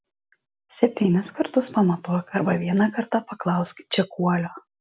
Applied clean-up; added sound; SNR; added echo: none; none; none; none.